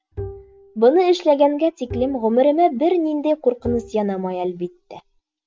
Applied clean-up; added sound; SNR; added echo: none; Bowed string instrument; 18 dB; none.